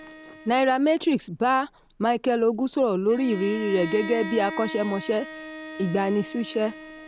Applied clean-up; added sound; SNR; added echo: none; Bowed string instrument; 14 dB; none.